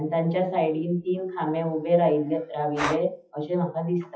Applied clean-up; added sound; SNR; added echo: classical method WPE with log-MMSE.